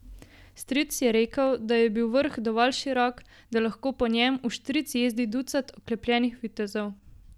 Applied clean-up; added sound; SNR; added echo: none; none; none; none.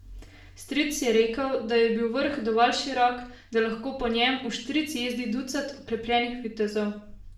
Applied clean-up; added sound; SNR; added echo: none; none; none; reverberation time 0.5 s.